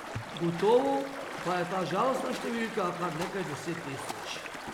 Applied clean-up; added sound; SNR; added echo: none; Stream; 8 dB; none.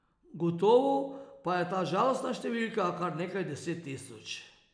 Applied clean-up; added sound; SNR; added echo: none; none; none; none.